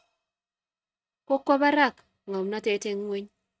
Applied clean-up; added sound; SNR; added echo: neural mask model RNNoise.